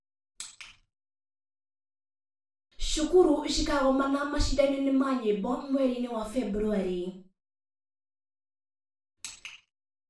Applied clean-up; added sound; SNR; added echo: none; none; none; reverberation time 0.3 s.